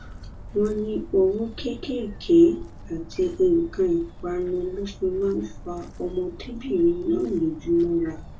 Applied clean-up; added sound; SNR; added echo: none; Walk, footsteps; 15 dB; reverberation time 0.1 s.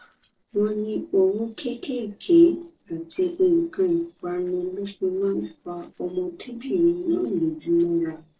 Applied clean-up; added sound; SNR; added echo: neural separator model SepFormer DNS4.